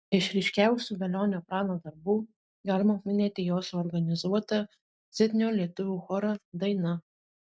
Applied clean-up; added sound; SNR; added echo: none; none; none; none.